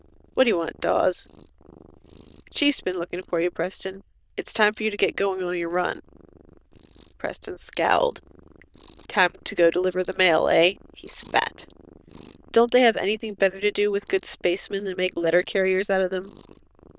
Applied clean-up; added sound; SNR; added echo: neural diffusion model UNIVERSE++.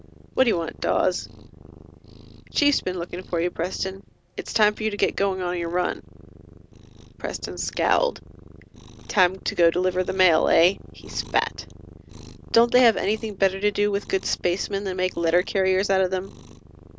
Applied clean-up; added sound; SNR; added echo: none; Cat; 20 dB; none.